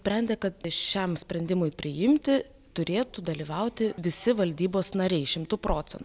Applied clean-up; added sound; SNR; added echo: none; none; none; none.